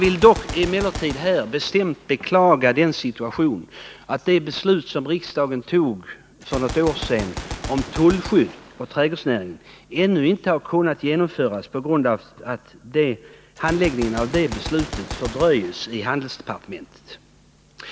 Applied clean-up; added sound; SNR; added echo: none; Gunshot, gunfire; 14 dB; none.